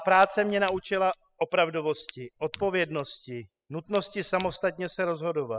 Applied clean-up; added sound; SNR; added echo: classical method spectral subtraction.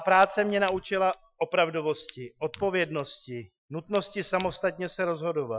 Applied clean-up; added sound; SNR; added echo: classical method Wiener filter.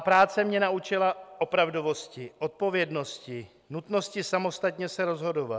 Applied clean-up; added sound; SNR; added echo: none; none; none; none.